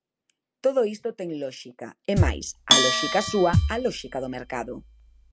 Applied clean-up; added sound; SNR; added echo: none; Bell + Thump, thud; -3 dB; none.